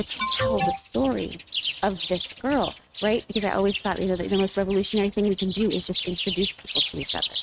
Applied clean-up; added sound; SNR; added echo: neural mask model RNNoise.